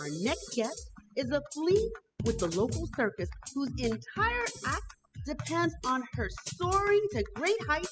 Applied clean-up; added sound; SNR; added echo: classical method spectral subtraction.